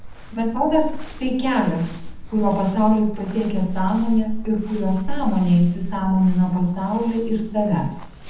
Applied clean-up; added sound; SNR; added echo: none; Crumpling, crinkling; 6 dB; reverberation time 0.8 s.